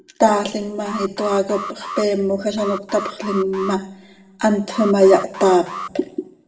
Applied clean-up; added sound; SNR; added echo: none; Alarm; 12 dB; reverberation time 0.8 s.